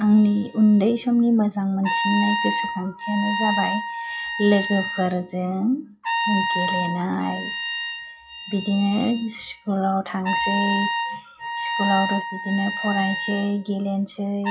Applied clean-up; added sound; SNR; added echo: classical method log-MMSE.